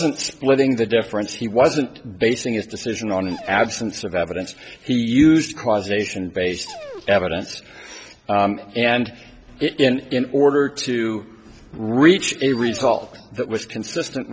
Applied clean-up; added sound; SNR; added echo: none; Dog; 20 dB; none.